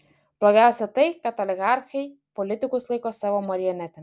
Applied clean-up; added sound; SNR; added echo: none; none; none; none.